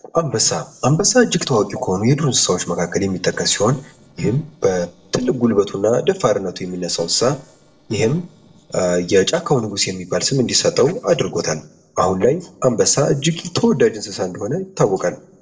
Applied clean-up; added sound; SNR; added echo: neural separator model SepFormer DNS4.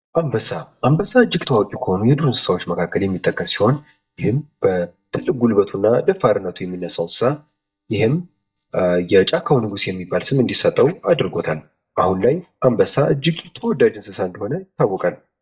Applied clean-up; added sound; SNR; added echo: neural mask model DeepFilterNet 3.